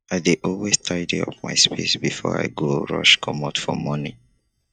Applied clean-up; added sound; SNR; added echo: neural mask model DeepFilterNet 3.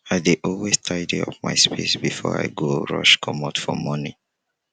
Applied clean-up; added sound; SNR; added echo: none; none; none; none.